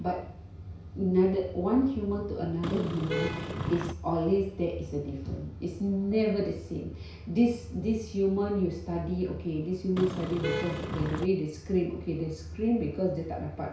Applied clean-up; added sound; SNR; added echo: none; Vehicle horn, car horn, honking; 4 dB; reverberation time 0.6 s.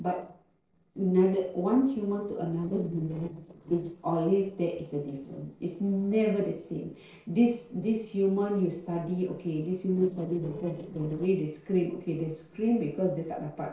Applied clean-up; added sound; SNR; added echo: neural separator model SepFormer DNS4.